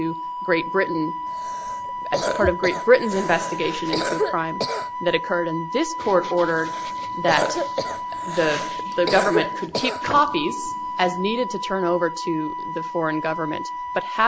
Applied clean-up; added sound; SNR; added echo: none; Wind instrument, woodwind instrument + Cough; 4 dB; none.